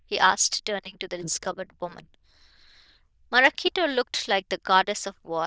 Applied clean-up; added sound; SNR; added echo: neural diffusion model UNIVERSE++.